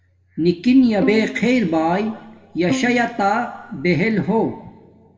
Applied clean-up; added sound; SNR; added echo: none; Bowed string instrument; 11 dB; reverberation time 1.0 s.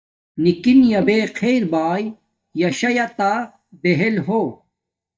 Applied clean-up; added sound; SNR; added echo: neural mask model DeepFilterNet 3.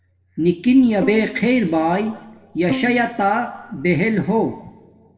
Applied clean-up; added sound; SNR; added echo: neural separator model SepFormer DNS4.